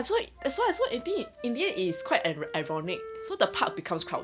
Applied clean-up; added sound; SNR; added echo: none; Wind instrument, woodwind instrument; 13 dB; none.